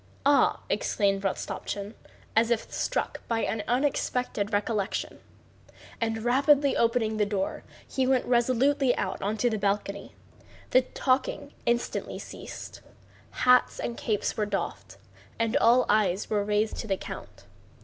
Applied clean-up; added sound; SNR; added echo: none; none; none; none.